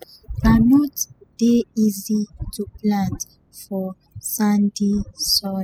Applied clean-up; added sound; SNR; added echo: classical method spectral subtraction.